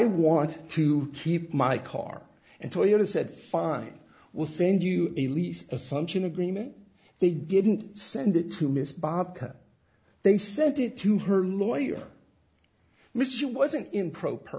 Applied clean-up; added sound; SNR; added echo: none; none; none; none.